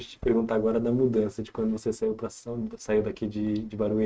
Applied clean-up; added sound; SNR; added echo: neural mask model RNNoise.